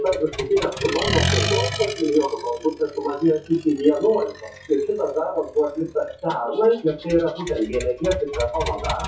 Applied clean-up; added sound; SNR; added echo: classical method WPE with log-MMSE.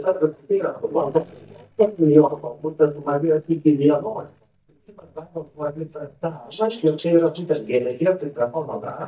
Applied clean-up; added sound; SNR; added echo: neural mask model DeepFilterNet 3.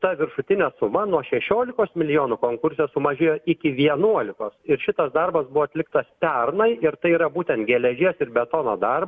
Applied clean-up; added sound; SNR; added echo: none; none; none; none.